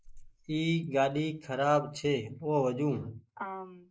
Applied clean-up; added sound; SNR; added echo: neural mask model Resemble Enhance denoiser.